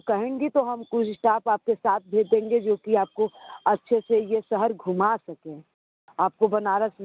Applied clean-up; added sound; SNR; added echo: none; none; none; none.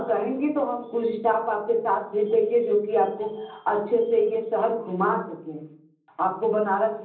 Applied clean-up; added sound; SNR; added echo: none; none; none; reverberation time 0.6 s.